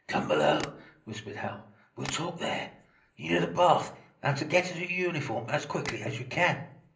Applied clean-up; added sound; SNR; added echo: none; Tap; 17 dB; reverberation time 0.5 s.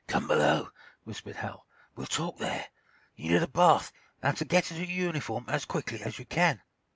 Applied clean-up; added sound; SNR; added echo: none; none; none; none.